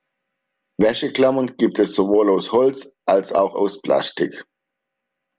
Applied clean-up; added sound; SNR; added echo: none; none; none; none.